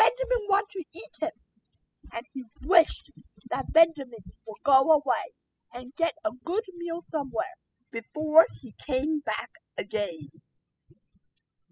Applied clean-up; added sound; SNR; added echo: classical method spectral subtraction.